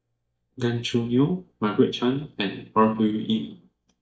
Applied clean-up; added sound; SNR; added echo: neural mask model DeepFilterNet 3.